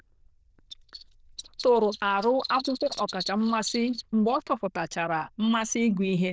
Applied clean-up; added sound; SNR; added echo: neural diffusion model UNIVERSE++.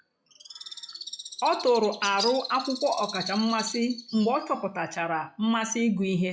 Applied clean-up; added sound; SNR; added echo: classical method log-MMSE.